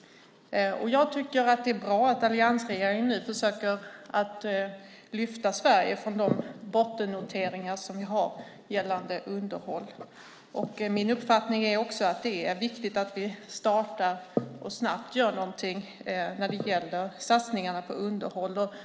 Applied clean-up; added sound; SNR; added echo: none; none; none; none.